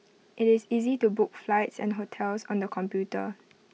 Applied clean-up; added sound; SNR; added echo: none; none; none; none.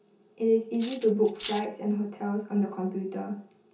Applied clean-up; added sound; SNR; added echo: none; Cutlery, silverware; 4 dB; reverberation time 0.6 s.